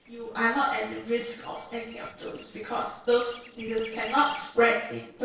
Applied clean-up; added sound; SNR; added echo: neural separator model SepFormer DNS4.